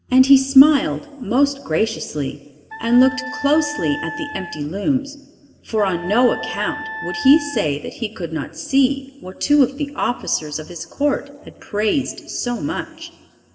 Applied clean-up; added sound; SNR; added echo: none; Wind instrument, woodwind instrument; 11 dB; reverberation time 1.5 s.